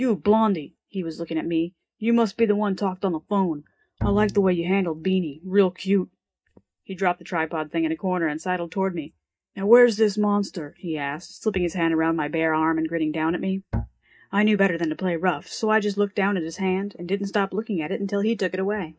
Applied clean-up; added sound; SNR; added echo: neural mask model DeepFilterNet 3.